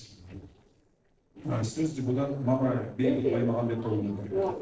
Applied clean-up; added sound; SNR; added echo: neural separator model SepFormer DNS4.